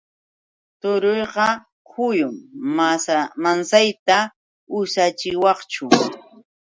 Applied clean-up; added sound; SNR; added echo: none; none; none; none.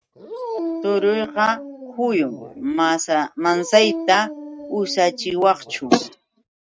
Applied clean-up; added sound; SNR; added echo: neural mask model RNNoise.